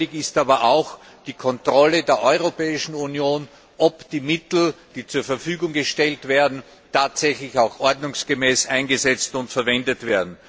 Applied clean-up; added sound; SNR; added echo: none; none; none; none.